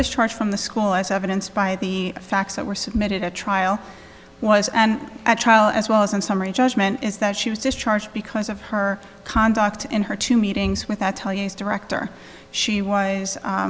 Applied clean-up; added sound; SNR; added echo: none; none; none; none.